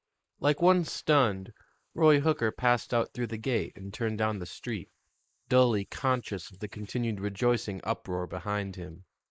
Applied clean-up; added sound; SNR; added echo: neural mask model Resemble Enhance denoiser.